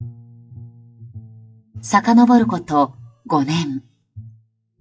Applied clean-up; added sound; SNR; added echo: classical method WPE with log-MMSE.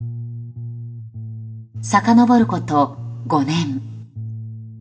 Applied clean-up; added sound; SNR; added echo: none; Bass guitar; 10 dB; reverberation time 0.4 s.